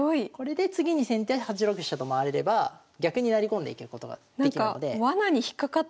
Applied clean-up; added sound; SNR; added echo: none; none; none; none.